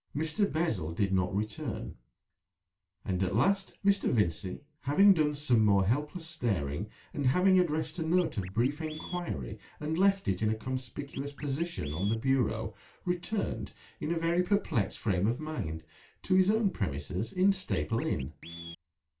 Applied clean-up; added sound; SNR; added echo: none; Scratching (performance technique); 20 dB; reverberation time 0.2 s.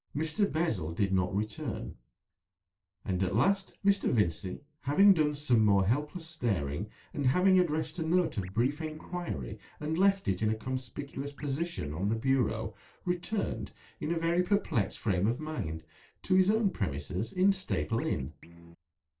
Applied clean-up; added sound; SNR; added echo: neural separator model SepFormer DNS4.